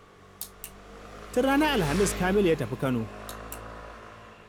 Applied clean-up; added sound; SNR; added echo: none; Engine; 10 dB; none.